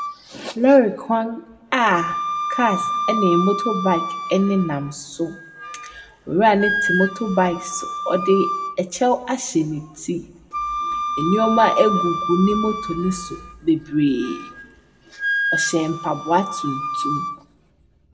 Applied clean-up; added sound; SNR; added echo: none; Wind instrument, woodwind instrument; 5 dB; reverberation time 0.7 s.